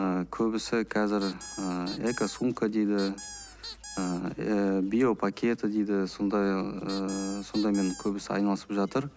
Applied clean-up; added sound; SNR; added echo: none; Squeak; 15 dB; none.